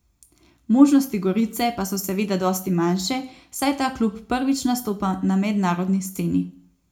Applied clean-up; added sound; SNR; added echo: none; none; none; reverberation time 0.3 s.